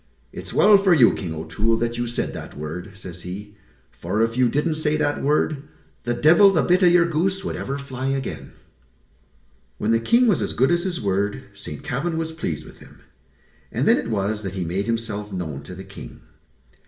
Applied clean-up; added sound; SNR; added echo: none; none; none; reverberation time 0.5 s.